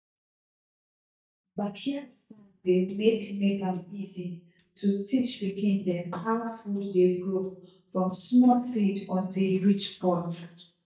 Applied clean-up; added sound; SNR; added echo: neural mask model DeepFilterNet 3.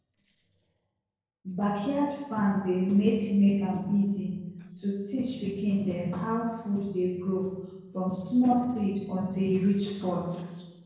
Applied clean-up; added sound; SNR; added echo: neural separator model SepFormer DNS4.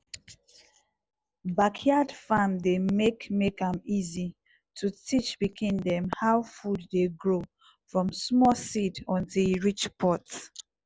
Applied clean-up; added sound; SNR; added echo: none; none; none; none.